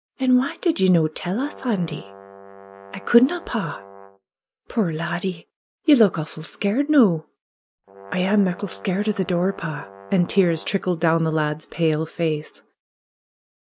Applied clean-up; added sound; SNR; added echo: none; Brass instrument; 20 dB; none.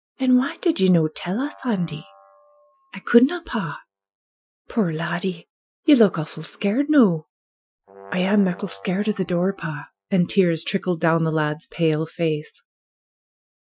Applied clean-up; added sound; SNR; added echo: classical method Wiener filter.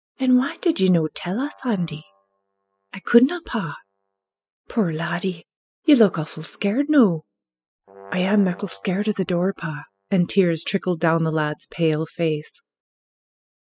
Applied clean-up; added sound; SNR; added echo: classical method spectral subtraction.